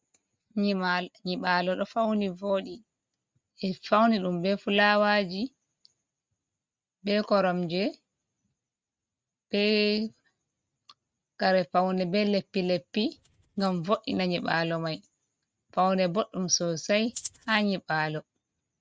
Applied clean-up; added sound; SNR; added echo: neural mask model RNNoise.